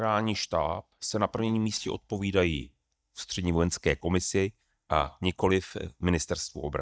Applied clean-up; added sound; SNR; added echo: neural mask model DeepFilterNet 3.